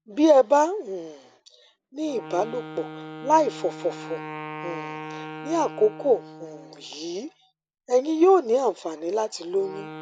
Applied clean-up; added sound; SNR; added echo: none; Wind instrument, woodwind instrument; 15 dB; none.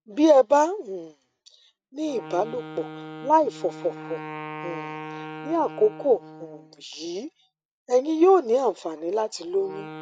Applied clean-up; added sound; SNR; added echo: neural mask model RNNoise.